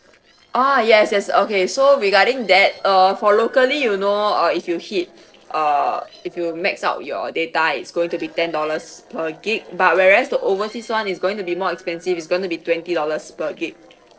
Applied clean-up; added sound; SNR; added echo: neural separator model SepFormer DNS4.